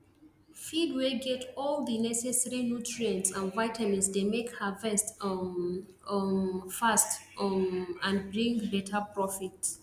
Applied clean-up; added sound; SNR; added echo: none; none; none; none.